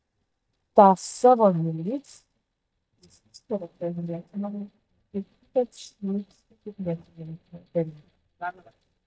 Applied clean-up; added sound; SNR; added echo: neural mask model DeepFilterNet 3.